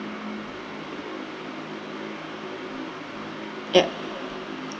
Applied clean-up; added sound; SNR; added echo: none; none; none; none.